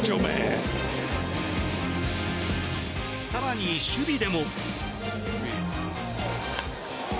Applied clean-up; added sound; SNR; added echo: none; none; none; none.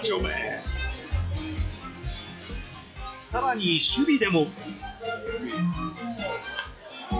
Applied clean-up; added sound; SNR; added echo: classical method log-MMSE.